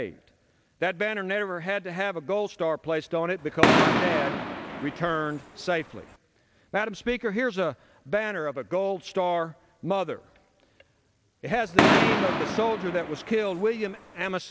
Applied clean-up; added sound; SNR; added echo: none; Fireworks; -3 dB; none.